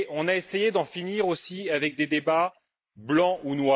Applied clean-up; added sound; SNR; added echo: neural mask model Resemble Enhance denoiser.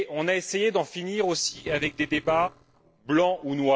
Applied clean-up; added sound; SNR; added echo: neural separator model SepFormer DNS4.